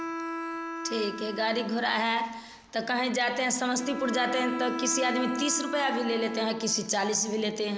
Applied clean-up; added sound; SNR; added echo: none; Bowed string instrument; 9 dB; none.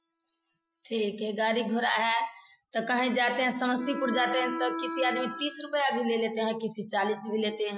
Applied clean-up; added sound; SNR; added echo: classical method Wiener filter.